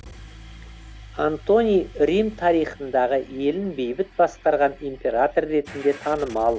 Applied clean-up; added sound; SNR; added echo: none; Engine starting / Car; 20 dB; none.